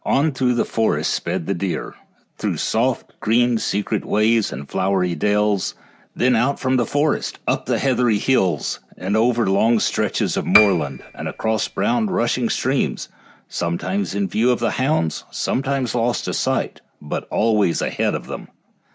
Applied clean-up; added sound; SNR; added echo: none; Piano; 4 dB; none.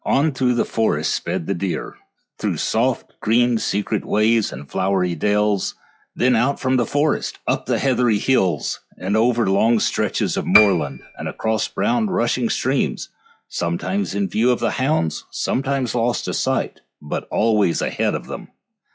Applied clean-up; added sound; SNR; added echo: classical method log-MMSE.